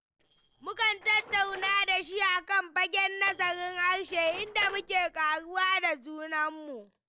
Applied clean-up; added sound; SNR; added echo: neural separator model SepFormer DNS4.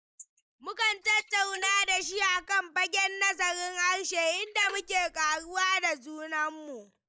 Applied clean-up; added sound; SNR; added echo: neural mask model Resemble Enhance denoiser.